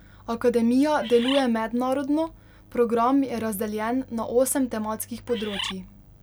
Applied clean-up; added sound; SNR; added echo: none; Bird; 9 dB; none.